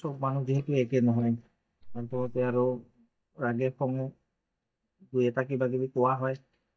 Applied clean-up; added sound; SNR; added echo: neural mask model DeepFilterNet 3.